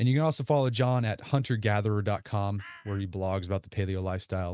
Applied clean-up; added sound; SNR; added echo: neural mask model RNNoise.